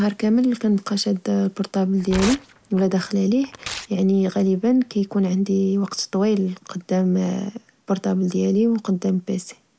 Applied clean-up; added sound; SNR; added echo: none; Tearing; 15 dB; none.